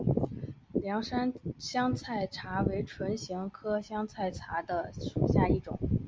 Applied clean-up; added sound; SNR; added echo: none; none; none; none.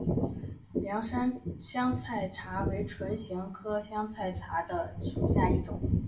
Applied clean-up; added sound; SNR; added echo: none; none; none; reverberation time 0.4 s.